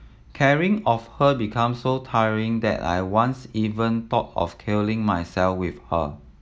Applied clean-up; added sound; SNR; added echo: none; none; none; none.